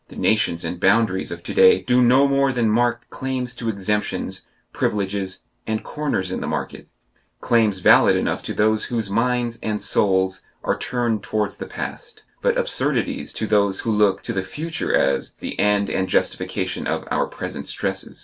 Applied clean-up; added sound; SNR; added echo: none; none; none; none.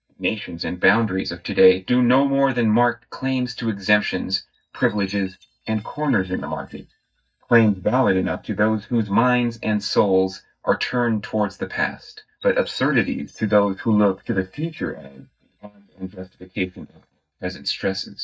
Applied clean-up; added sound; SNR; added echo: neural mask model DeepFilterNet 3.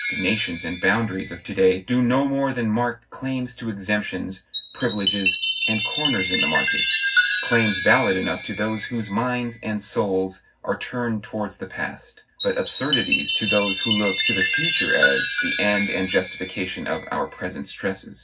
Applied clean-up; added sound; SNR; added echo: none; Chime; 0 dB; reverberation time 0.4 s.